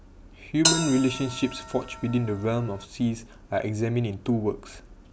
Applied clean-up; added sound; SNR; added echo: none; Bell; 4 dB; none.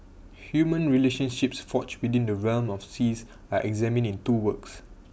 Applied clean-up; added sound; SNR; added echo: none; none; none; none.